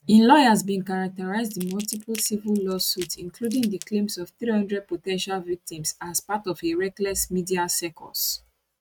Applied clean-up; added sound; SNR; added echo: neural mask model RNNoise.